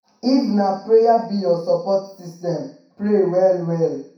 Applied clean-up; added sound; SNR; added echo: none; none; none; reverberation time 0.6 s.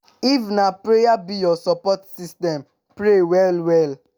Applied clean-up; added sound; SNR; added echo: none; none; none; none.